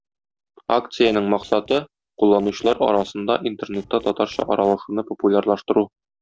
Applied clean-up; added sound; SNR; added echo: neural separator model SepFormer DNS4.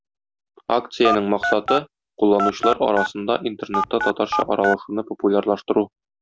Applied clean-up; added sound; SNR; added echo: none; Telephone; 4 dB; none.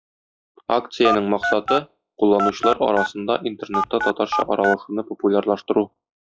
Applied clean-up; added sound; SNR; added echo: classical method log-MMSE.